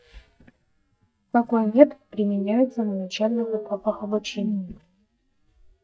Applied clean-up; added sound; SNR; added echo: neural mask model DeepFilterNet 3.